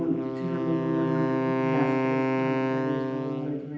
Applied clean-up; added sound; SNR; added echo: none; Wind instrument, woodwind instrument; -3 dB; reverberation time 0.9 s.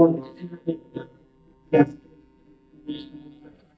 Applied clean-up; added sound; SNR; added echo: neural mask model DeepFilterNet 3.